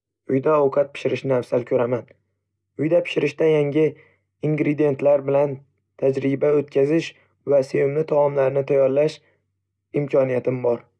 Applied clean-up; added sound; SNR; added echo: none; none; none; none.